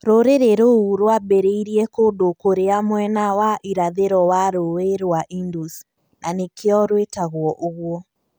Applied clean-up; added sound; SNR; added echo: none; none; none; none.